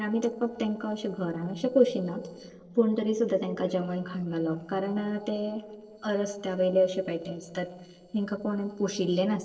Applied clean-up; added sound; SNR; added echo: neural separator model SepFormer DNS4.